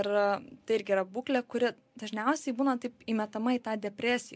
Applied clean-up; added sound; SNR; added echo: none; none; none; none.